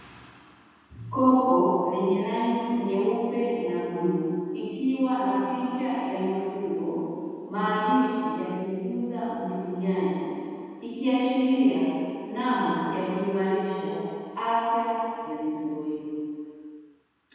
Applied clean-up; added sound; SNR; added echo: none; none; none; reverberation time 2.1 s.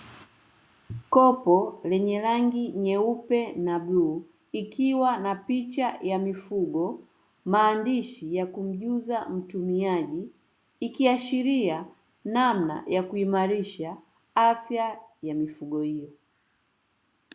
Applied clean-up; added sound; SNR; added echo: none; none; none; none.